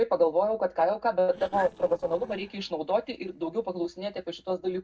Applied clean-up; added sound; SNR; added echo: neural separator model SepFormer DNS4.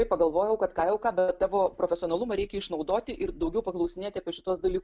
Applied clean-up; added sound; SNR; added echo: none; none; none; none.